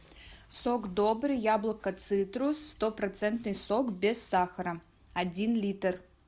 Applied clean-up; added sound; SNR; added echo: none; none; none; none.